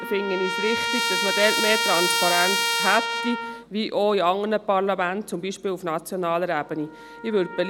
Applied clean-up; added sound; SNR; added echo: none; Trumpet; 3 dB; none.